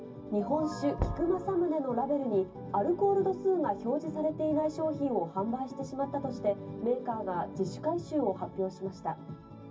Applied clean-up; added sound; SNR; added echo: none; Knock / Wood; 10 dB; reverberation time 0.4 s.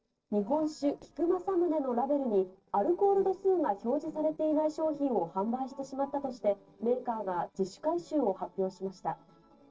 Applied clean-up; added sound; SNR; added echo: neural separator model SepFormer DNS4.